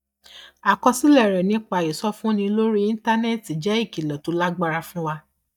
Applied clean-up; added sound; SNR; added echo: neural mask model DeepFilterNet 3.